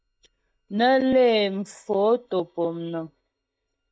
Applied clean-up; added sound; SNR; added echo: neural mask model DeepFilterNet 3.